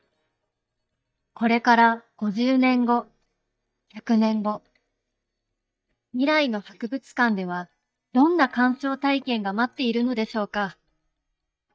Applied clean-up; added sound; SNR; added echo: neural mask model DeepFilterNet 3.